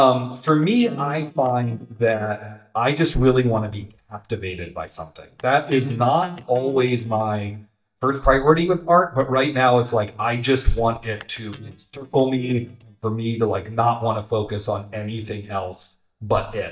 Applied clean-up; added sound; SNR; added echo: neural mask model DeepFilterNet 3.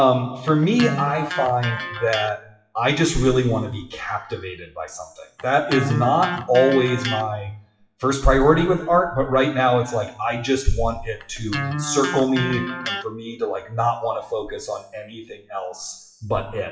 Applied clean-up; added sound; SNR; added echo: classical method WPE with log-MMSE.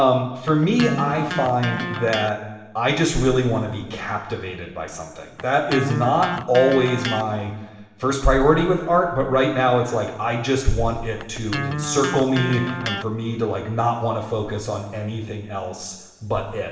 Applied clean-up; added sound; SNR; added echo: none; Electric guitar; 8 dB; reverberation time 1.2 s.